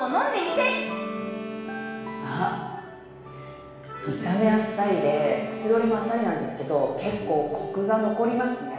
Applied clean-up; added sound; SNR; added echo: none; Wind instrument, woodwind instrument; 11 dB; reverberation time 1.2 s.